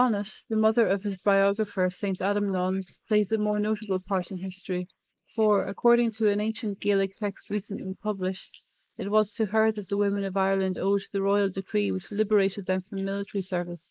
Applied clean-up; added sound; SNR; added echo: neural mask model Resemble Enhance denoiser.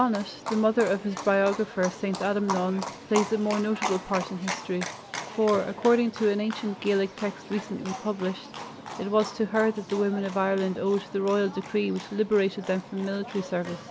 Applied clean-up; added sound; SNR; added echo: none; Livestock, farm animals, working animals; 11 dB; none.